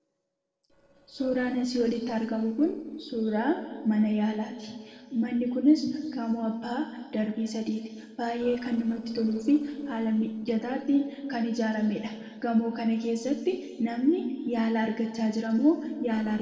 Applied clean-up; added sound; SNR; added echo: neural separator model SepFormer DNS4.